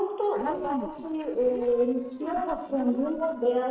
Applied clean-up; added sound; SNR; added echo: neural separator model SepFormer DNS4.